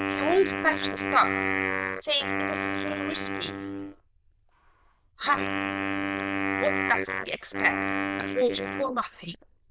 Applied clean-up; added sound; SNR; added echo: neural diffusion model UNIVERSE++.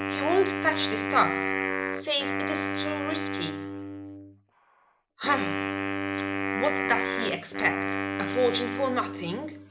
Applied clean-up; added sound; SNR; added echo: none; Wind instrument, woodwind instrument; 0 dB; none.